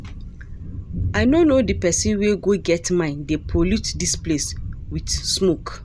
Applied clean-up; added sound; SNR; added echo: none; Thunder; 8 dB; none.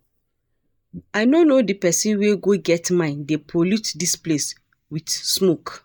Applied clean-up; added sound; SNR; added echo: neural mask model DeepFilterNet 3.